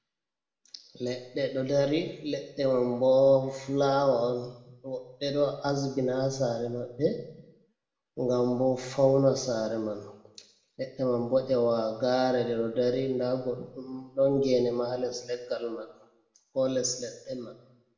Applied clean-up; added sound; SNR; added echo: none; none; none; reverberation time 0.9 s.